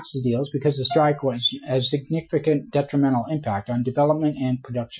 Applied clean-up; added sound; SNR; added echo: classical method Wiener filter.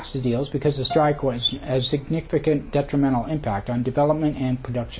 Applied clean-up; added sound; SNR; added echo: none; Piano; 18 dB; none.